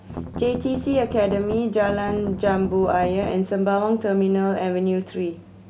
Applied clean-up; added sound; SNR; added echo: none; Strum; 10 dB; none.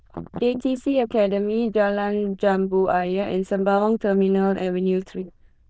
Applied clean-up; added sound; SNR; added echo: neural diffusion model UNIVERSE++.